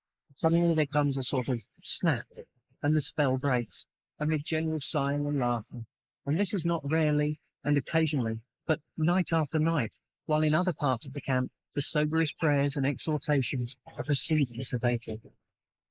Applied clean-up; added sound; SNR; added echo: neural mask model Resemble Enhance denoiser.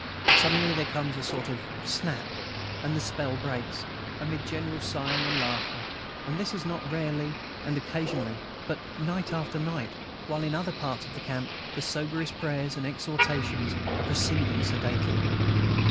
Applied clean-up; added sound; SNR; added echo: none; Motor vehicle (road); -2 dB; none.